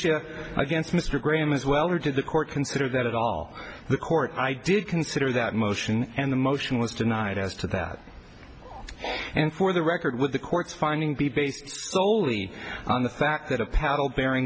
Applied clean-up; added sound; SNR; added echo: none; none; none; none.